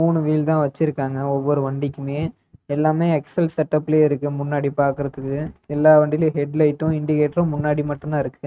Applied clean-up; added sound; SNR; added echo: neural mask model RNNoise.